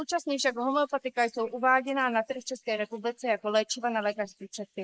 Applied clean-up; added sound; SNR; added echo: neural mask model Resemble Enhance denoiser.